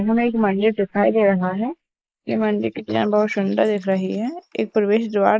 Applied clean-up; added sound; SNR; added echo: neural mask model Resemble Enhance denoiser.